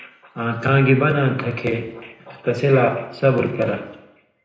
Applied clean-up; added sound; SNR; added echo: none; none; none; reverberation time 0.8 s.